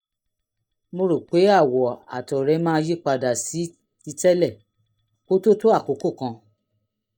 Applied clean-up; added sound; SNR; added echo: neural mask model DeepFilterNet 3.